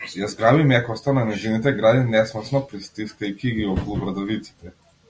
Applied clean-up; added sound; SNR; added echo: none; none; none; none.